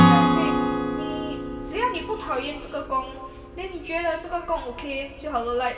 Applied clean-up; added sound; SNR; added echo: none; Acoustic guitar / Strum; -4 dB; reverberation time 2.6 s.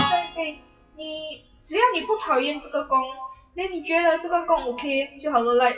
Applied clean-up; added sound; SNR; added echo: classical method WPE with log-MMSE.